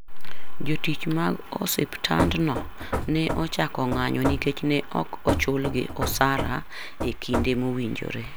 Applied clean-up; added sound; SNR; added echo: none; Knock / Wood; 6 dB; none.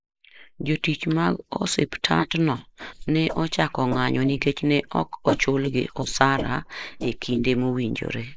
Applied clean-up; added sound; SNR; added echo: neural mask model Resemble Enhance denoiser.